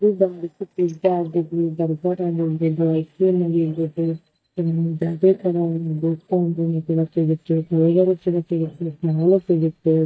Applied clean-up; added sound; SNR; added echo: neural mask model DeepFilterNet 3.